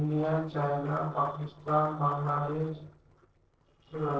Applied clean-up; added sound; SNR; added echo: neural separator model SepFormer DNS4.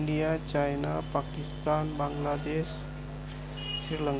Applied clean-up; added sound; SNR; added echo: none; none; none; none.